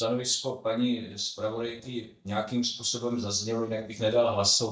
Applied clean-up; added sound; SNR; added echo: neural mask model DeepFilterNet 3.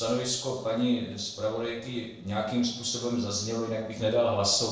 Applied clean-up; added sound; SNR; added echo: neural separator model SepFormer DNS4.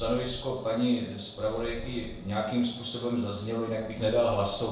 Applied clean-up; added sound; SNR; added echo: none; Purr; 17 dB; reverberation time 0.6 s.